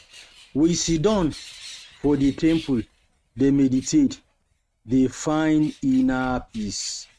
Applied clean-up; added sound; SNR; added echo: neural mask model RNNoise.